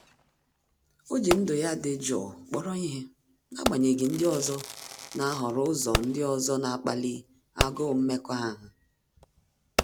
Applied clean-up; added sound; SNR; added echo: none; Fireworks; 7 dB; none.